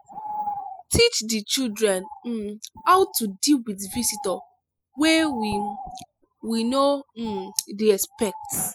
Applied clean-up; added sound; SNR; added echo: classical method spectral subtraction.